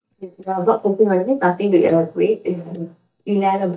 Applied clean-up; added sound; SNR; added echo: neural mask model DeepFilterNet 3.